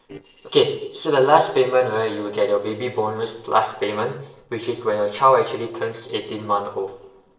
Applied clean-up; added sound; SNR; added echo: neural separator model SepFormer DNS4.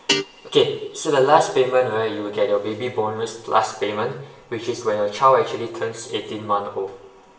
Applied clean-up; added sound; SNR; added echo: none; Guitar; 11 dB; reverberation time 0.8 s.